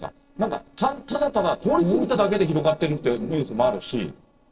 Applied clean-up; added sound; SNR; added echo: neural separator model SepFormer DNS4.